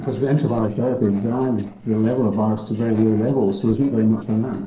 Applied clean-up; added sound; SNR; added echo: neural separator model SepFormer DNS4.